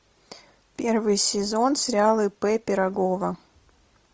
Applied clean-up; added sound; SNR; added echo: none; none; none; none.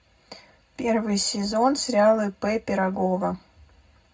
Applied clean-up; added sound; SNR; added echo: none; none; none; reverberation time 0.3 s.